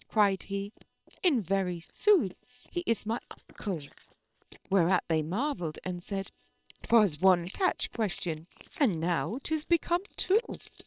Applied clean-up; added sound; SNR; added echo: neural separator model SepFormer WHAM!.